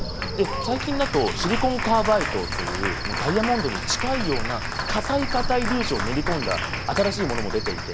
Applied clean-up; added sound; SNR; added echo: none; Applause + Cricket; 2 dB; none.